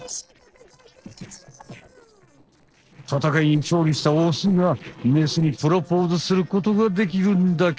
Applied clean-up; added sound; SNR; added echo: neural separator model SepFormer DNS4.